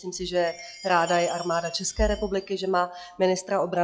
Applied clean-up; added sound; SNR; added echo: classical method log-MMSE.